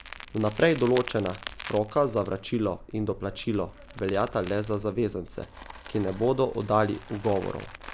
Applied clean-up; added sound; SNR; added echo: none; Crumpling, crinkling; 12 dB; none.